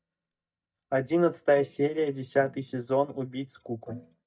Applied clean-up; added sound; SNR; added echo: neural mask model DeepFilterNet 3.